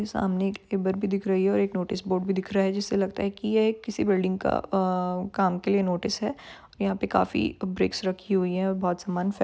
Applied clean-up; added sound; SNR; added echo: none; none; none; none.